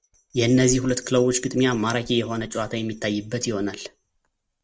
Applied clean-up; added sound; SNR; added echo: neural mask model RNNoise.